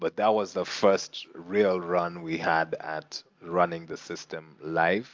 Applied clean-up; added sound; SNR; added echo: none; none; none; none.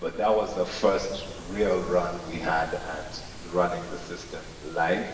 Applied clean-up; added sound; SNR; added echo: none; Ocean; 13 dB; reverberation time 1.2 s.